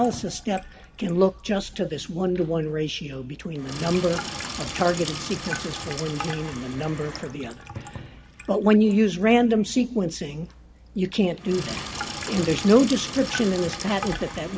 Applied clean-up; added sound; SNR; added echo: none; Sink (filling or washing); 12 dB; none.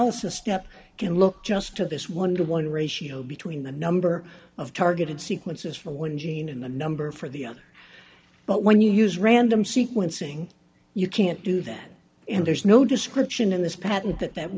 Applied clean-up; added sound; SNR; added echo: none; none; none; none.